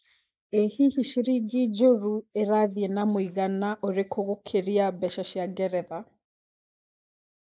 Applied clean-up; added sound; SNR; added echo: neural mask model Resemble Enhance denoiser.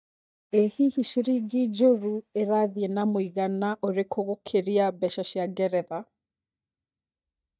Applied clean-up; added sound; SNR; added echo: neural mask model DeepFilterNet 3.